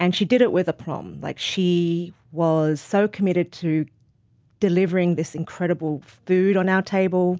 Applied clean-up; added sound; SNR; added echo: none; none; none; none.